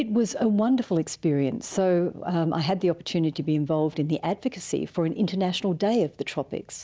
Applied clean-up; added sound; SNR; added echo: none; none; none; none.